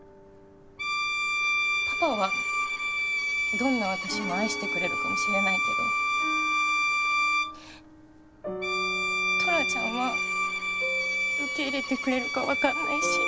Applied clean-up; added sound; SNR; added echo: none; Bowed string instrument; -5 dB; none.